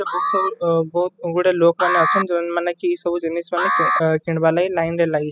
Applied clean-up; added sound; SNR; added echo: classical method spectral subtraction.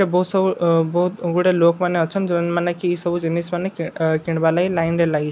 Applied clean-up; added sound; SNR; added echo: none; none; none; none.